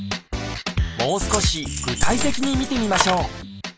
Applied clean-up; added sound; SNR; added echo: none; Keys jangling; 1 dB; none.